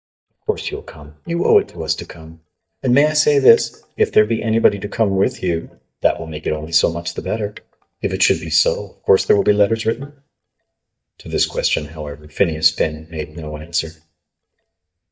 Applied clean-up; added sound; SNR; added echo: neural mask model DeepFilterNet 3.